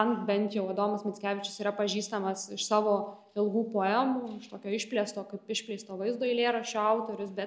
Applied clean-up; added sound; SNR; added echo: none; none; none; none.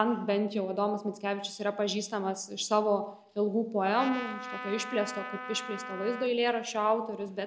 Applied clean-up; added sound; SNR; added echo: none; Trumpet; 10 dB; none.